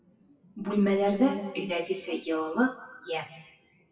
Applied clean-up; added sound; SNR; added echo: classical method WPE with log-MMSE.